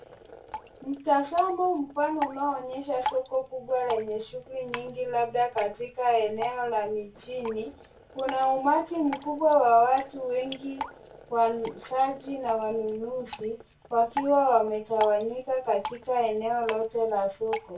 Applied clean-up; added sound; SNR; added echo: none; Drip; 14 dB; reverberation time 0.2 s.